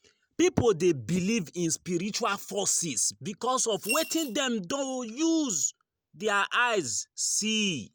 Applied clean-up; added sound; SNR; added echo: none; Coin (dropping) / Glass; 8 dB; none.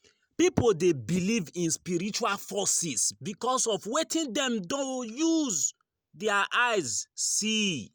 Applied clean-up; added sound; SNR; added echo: none; none; none; none.